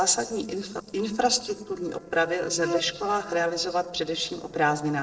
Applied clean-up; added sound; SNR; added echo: neural separator model SepFormer DNS4.